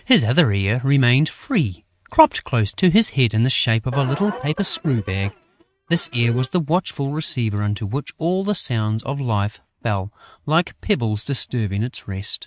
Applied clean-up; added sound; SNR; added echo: neural mask model RNNoise.